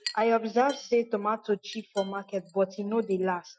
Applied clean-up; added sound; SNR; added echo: classical method Wiener filter.